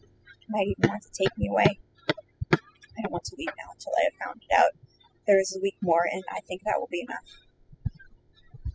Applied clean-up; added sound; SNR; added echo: classical method spectral subtraction.